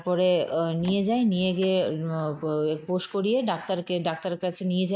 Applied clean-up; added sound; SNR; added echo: neural mask model RNNoise.